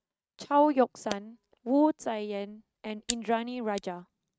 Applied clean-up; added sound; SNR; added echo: neural mask model RNNoise.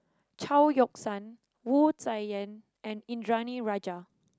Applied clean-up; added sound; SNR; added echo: none; none; none; none.